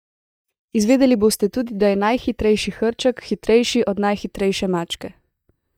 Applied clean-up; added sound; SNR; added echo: neural mask model DeepFilterNet 3.